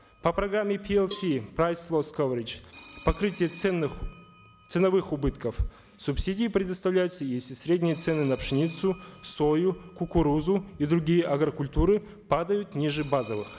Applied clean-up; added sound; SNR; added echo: none; Cowbell + Telephone; 19 dB; none.